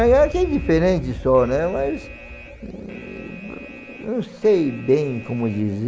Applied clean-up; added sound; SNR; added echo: none; Alarm; 13 dB; none.